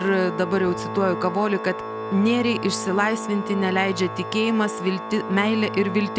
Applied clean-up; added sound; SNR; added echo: none; Organ; 8 dB; none.